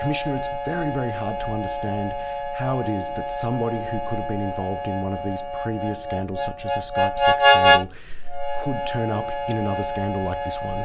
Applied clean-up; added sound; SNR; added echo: none; Harmonica; -3 dB; none.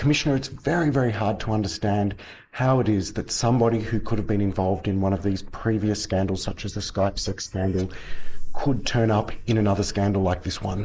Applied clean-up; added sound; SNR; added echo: neural mask model Resemble Enhance denoiser.